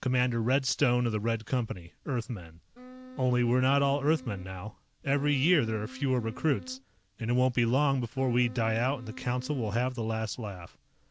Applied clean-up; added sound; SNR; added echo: none; Wind instrument, woodwind instrument; 16 dB; none.